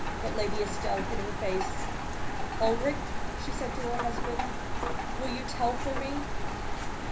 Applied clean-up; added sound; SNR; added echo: none; Rain; -4 dB; reverberation time 0.5 s.